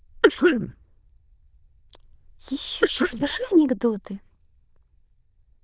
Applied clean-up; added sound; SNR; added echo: neural diffusion model UNIVERSE++.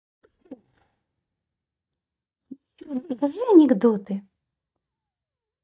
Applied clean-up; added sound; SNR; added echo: neural mask model DeepFilterNet 3.